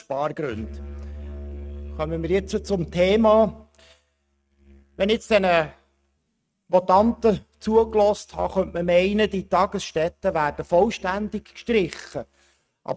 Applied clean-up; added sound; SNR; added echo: neural mask model RNNoise.